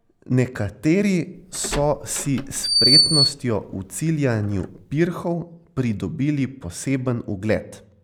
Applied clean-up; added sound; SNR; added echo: none; Door; 0 dB; none.